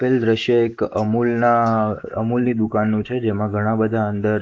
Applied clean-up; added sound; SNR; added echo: neural mask model Resemble Enhance denoiser.